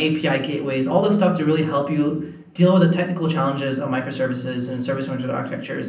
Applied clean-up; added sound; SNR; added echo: none; none; none; reverberation time 0.6 s.